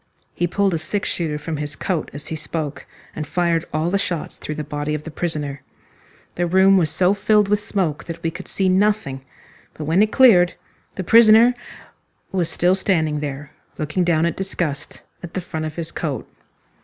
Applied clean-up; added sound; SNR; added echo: none; none; none; none.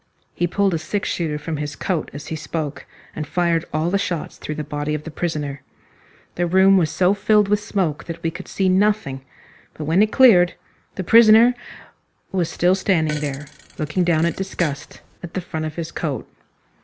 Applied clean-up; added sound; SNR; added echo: none; Fart; 17 dB; none.